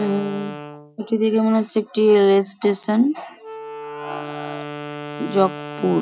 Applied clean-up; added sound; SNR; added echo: none; Wind instrument, woodwind instrument; 13 dB; none.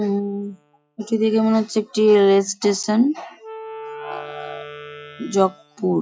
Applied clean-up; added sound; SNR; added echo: classical method log-MMSE.